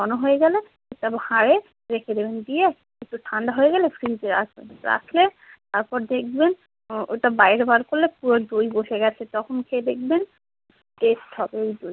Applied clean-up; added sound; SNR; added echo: none; none; none; none.